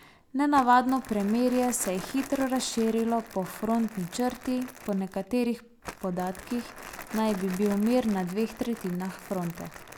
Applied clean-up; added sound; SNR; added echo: none; Crumpling, crinkling; 16 dB; none.